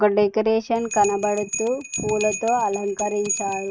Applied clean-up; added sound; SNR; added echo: neural mask model RNNoise.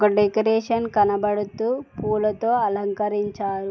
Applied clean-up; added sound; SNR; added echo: none; none; none; none.